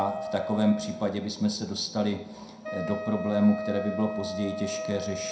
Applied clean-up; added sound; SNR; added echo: none; Wind instrument, woodwind instrument; 8 dB; reverberation time 0.4 s.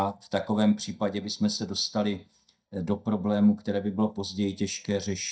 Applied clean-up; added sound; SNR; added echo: neural mask model DeepFilterNet 3.